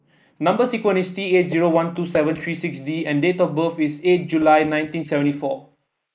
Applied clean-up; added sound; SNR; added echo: neural mask model Resemble Enhance denoiser.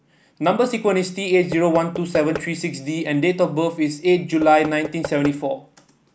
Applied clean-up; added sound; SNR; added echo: none; Knock / Wood; 16 dB; none.